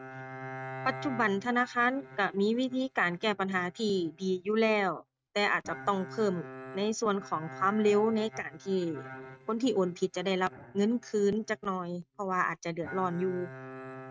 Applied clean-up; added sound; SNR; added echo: neural mask model RNNoise.